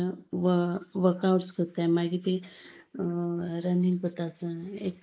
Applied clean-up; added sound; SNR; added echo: neural mask model Resemble Enhance denoiser.